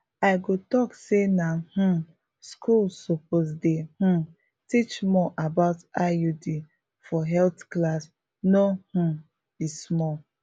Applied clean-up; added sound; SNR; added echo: none; none; none; none.